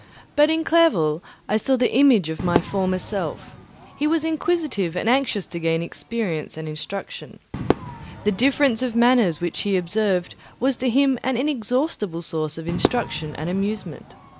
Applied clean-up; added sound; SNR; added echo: none; Crowd / Fireworks; 11 dB; none.